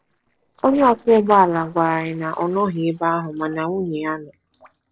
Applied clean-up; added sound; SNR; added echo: neural separator model SepFormer DNS4.